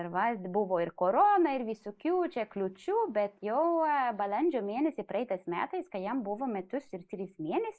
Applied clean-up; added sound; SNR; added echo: neural mask model Resemble Enhance denoiser.